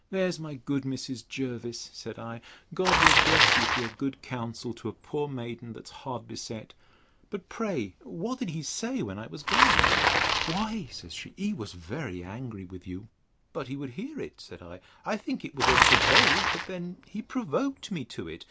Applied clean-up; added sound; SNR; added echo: none; Bicycle; -4 dB; none.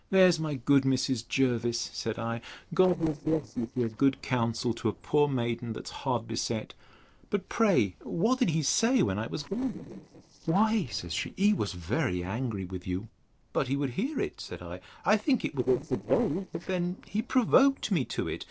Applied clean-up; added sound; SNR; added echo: neural separator model SepFormer DNS4.